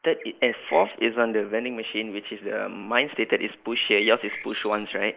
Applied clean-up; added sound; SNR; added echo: neural mask model Resemble Enhance denoiser.